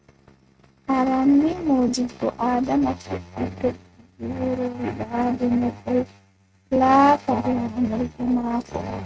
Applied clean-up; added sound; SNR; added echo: neural mask model RNNoise.